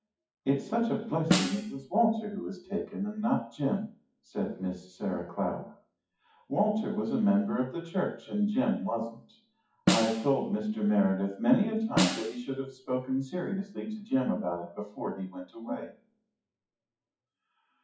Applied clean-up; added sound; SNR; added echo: classical method WPE with log-MMSE.